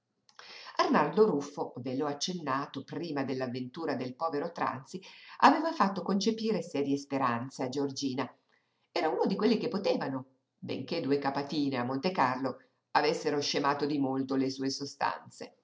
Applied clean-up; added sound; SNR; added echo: none; none; none; none.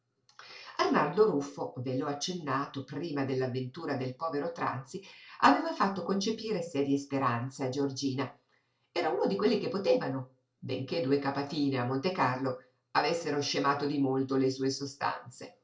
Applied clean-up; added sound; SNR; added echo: none; none; none; reverberation time 0.2 s.